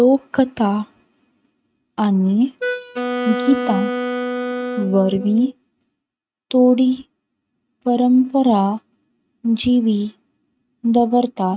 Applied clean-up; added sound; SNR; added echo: neural mask model RNNoise.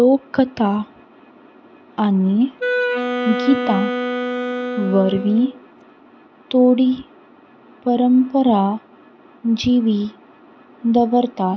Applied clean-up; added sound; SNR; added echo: none; Wind instrument, woodwind instrument; 4 dB; none.